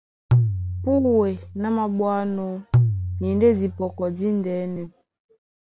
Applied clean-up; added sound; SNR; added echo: none; Tabla; 1 dB; none.